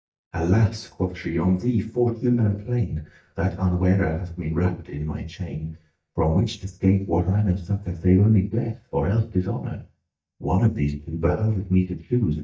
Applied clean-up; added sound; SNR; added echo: neural mask model DeepFilterNet 3.